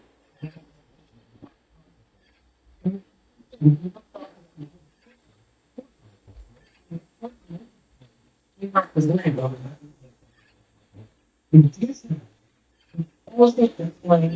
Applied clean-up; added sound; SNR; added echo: neural mask model DeepFilterNet 3.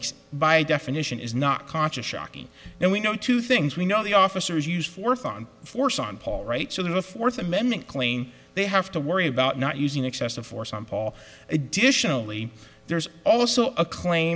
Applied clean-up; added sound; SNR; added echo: none; none; none; none.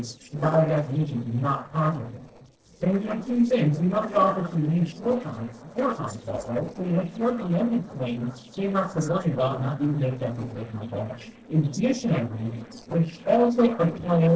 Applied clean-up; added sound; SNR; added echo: neural separator model SepFormer DNS4.